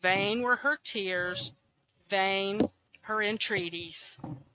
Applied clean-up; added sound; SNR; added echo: neural mask model RNNoise.